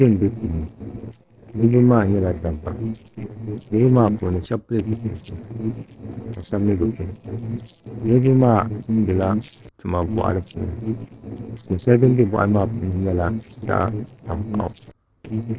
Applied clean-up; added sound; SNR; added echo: neural separator model SepFormer DNS4.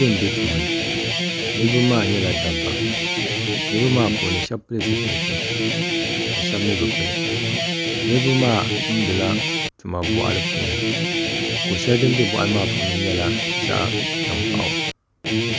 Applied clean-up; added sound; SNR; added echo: none; Guitar; -2 dB; none.